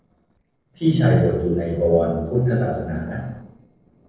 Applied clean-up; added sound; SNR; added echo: neural separator model SepFormer DNS4.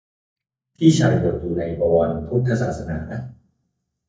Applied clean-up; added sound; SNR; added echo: neural mask model DeepFilterNet 3.